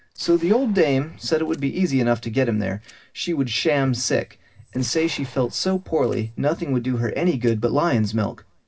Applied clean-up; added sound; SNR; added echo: neural separator model SepFormer DNS4.